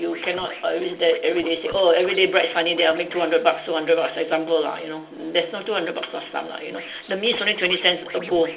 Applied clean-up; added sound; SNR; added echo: none; Scratching (performance technique); 19 dB; reverberation time 0.2 s.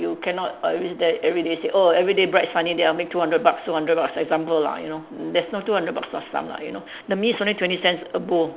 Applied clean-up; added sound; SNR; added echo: none; none; none; none.